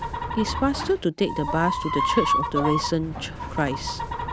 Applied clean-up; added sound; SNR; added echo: none; Chicken, rooster; 2 dB; none.